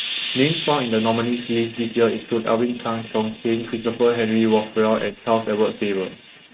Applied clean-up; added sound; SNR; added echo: neural mask model RNNoise.